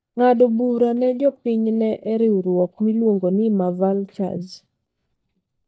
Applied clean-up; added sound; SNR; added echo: neural mask model DeepFilterNet 3.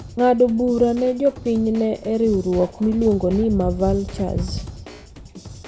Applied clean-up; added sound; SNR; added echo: none; Drum / Drum kit; 19 dB; reverberation time 1.4 s.